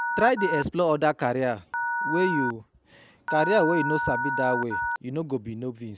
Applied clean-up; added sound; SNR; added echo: none; Telephone; 4 dB; none.